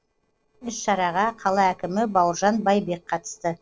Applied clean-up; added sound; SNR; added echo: neural separator model SepFormer DNS4.